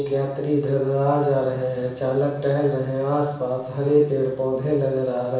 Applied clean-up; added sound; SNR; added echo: none; none; none; reverberation time 0.7 s.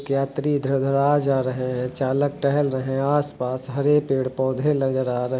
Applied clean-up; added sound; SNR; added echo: none; none; none; none.